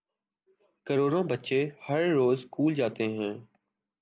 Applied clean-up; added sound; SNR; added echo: none; none; none; none.